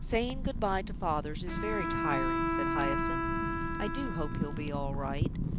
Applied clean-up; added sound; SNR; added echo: none; Wind / Fire + Bowed string instrument; -3 dB; none.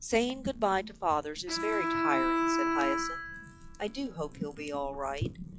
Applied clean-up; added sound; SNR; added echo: classical method log-MMSE.